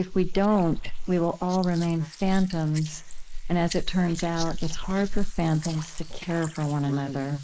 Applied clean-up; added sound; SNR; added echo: neural mask model Resemble Enhance denoiser.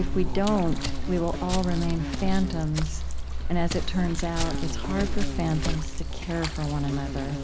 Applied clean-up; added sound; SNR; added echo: none; Insect + Walk, footsteps; -1 dB; none.